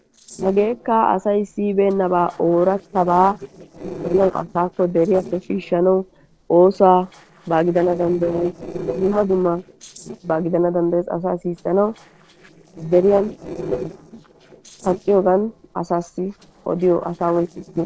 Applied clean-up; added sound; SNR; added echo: neural separator model SepFormer DNS4.